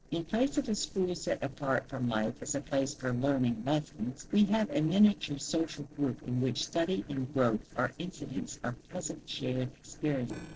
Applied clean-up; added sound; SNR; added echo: neural separator model SepFormer DNS4.